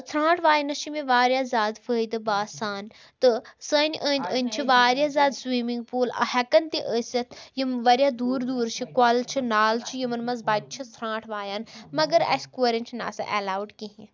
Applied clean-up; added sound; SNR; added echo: none; none; none; none.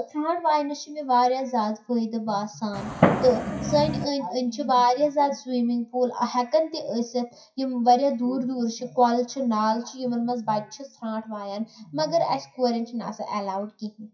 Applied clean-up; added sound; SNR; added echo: classical method WPE with log-MMSE.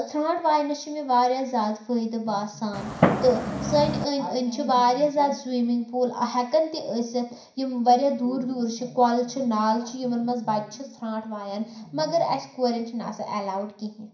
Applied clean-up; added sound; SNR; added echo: none; Fireworks; 0 dB; reverberation time 0.5 s.